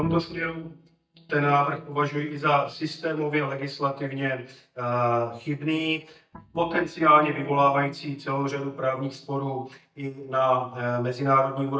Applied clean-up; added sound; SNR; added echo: neural mask model DeepFilterNet 3.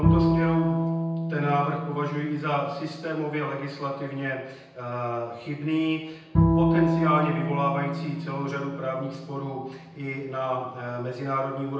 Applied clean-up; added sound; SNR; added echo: none; Bowed string instrument; -1 dB; reverberation time 0.9 s.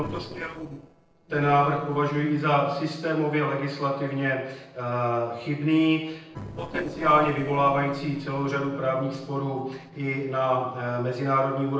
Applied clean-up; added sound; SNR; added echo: neural separator model SepFormer DNS4.